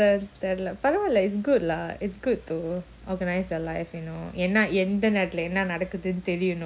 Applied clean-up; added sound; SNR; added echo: none; none; none; none.